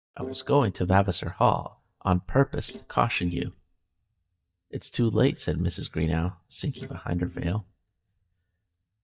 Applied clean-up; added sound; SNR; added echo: neural mask model DeepFilterNet 3.